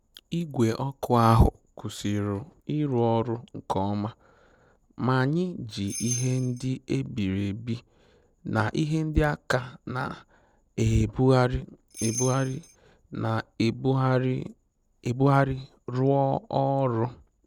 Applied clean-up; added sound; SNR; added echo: none; Bell; 10 dB; none.